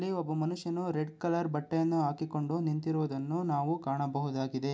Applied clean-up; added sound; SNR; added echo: none; none; none; none.